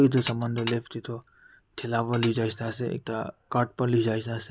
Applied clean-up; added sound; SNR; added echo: none; Tap / Dishes, pots, and pans; 8 dB; none.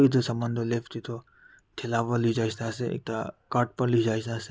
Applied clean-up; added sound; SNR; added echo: none; none; none; none.